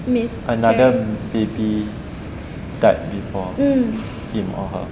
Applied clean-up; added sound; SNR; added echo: none; none; none; none.